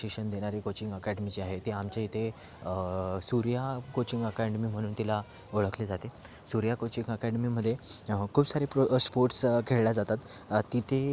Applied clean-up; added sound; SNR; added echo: none; none; none; none.